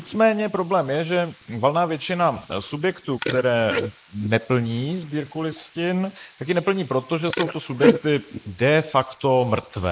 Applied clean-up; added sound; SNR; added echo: neural mask model Resemble Enhance denoiser.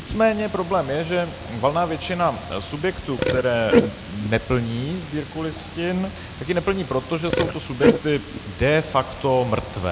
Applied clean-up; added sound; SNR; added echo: none; Burping, eructation; 4 dB; none.